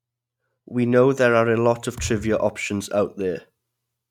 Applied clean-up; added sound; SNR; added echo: neural mask model RNNoise.